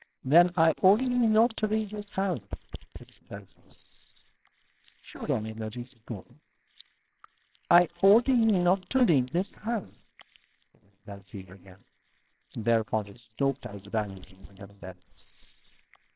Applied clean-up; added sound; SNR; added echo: neural separator model SepFormer WHAMR!.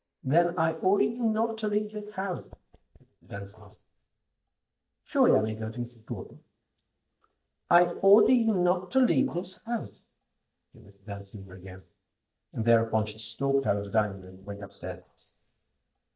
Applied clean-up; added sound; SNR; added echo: neural mask model DeepFilterNet 3.